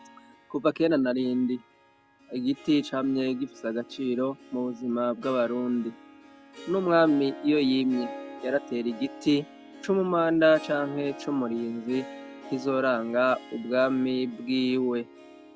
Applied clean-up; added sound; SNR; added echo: none; Harp; 18 dB; none.